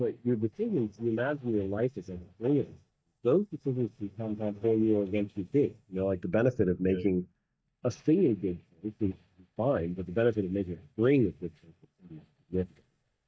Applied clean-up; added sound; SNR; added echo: neural mask model DeepFilterNet 3.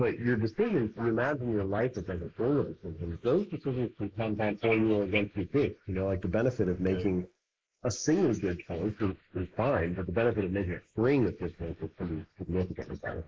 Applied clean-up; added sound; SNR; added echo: neural mask model Resemble Enhance denoiser.